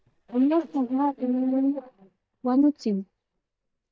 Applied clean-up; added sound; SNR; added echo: neural mask model DeepFilterNet 3.